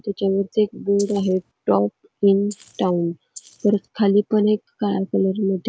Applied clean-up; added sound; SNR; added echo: neural mask model Resemble Enhance denoiser.